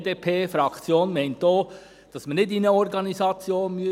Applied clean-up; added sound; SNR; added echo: none; none; none; none.